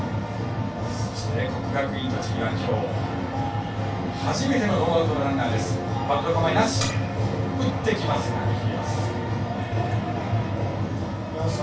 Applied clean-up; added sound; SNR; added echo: none; Acoustic guitar; 19 dB; reverberation time 0.2 s.